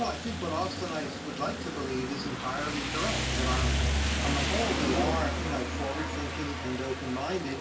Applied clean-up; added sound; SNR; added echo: none; Rain; -3 dB; reverberation time 0.3 s.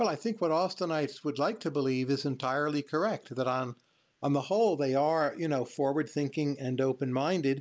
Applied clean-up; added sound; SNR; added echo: none; none; none; none.